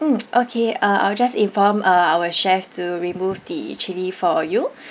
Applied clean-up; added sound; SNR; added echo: none; none; none; none.